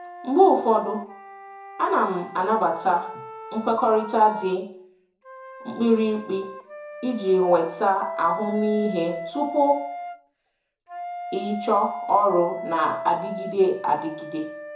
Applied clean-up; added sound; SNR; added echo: none; Wind instrument, woodwind instrument; 12 dB; reverberation time 0.6 s.